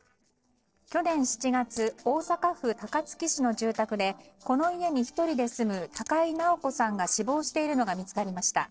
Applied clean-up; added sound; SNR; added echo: neural separator model SepFormer DNS4.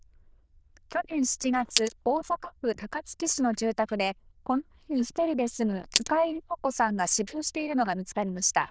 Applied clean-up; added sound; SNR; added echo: neural diffusion model UNIVERSE++.